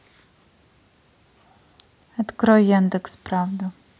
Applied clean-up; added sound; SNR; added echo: none; none; none; none.